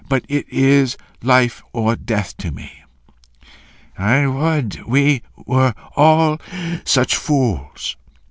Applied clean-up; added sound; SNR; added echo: none; none; none; none.